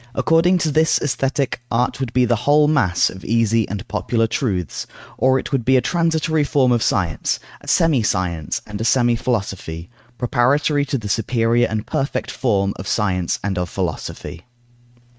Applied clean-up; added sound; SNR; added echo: neural mask model RNNoise.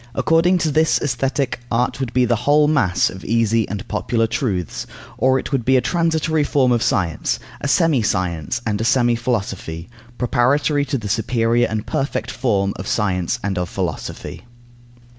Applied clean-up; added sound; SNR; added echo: none; none; none; none.